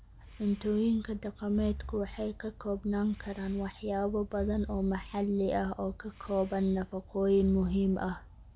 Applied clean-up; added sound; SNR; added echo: none; Breathing; 15 dB; none.